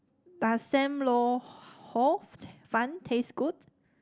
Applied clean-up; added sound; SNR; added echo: none; none; none; none.